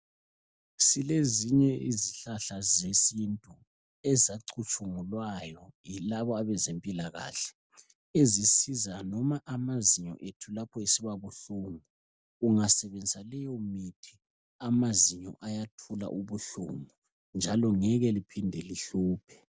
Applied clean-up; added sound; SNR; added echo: none; none; none; none.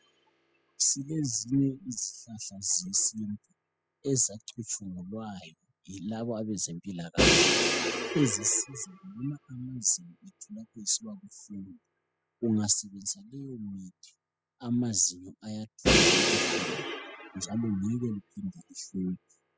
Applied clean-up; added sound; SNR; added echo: classical method spectral subtraction.